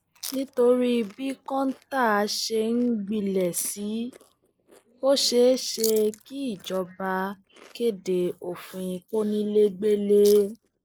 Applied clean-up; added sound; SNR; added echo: neural mask model Resemble Enhance denoiser.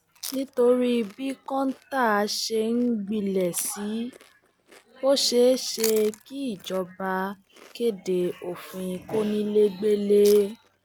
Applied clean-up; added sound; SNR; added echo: none; Chewing, mastication; 19 dB; none.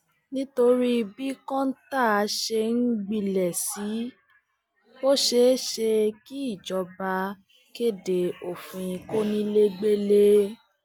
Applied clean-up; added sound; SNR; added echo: none; none; none; none.